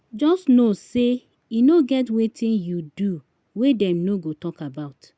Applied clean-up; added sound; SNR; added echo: none; none; none; none.